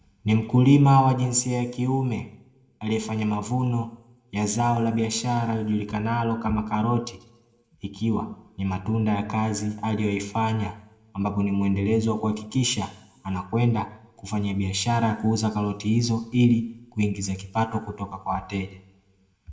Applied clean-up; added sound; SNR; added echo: none; none; none; reverberation time 0.6 s.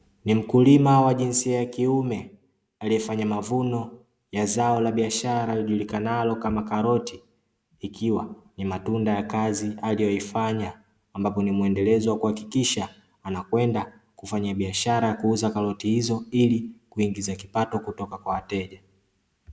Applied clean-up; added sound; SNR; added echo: none; none; none; none.